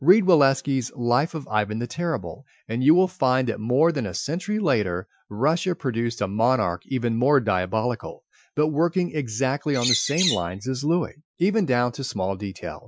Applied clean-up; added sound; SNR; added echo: classical method Wiener filter.